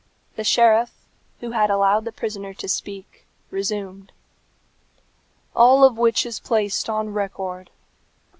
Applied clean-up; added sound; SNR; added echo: none; none; none; none.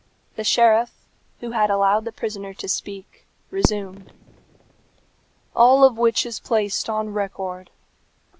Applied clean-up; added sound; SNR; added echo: none; Fireworks; 13 dB; none.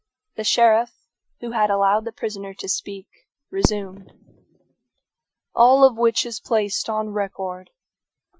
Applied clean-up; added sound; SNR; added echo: classical method Wiener filter.